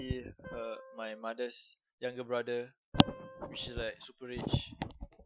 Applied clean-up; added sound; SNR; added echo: classical method Wiener filter.